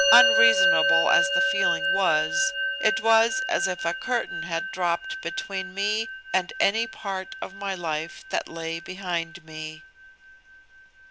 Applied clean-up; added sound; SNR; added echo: none; Musical instrument; -1 dB; none.